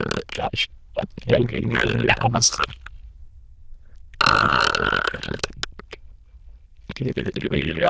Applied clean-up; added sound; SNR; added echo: neural diffusion model UNIVERSE++.